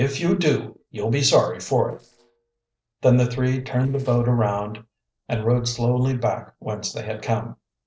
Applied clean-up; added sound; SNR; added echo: neural separator model SepFormer DNS4.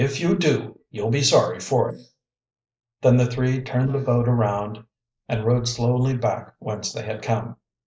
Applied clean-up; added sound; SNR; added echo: neural mask model Resemble Enhance denoiser.